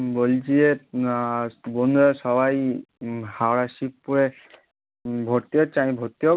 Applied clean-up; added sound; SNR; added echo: none; none; none; none.